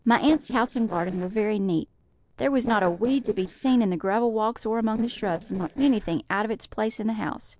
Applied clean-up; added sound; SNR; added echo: neural separator model SepFormer DNS4.